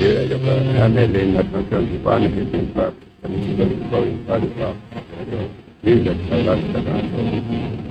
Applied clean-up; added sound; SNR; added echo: neural mask model RNNoise.